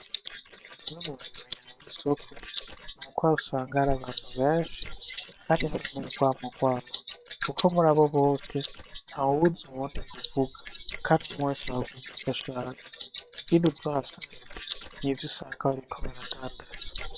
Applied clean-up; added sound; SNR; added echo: neural separator model SepFormer WHAM!.